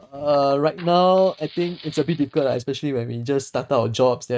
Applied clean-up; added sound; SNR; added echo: neural mask model RNNoise.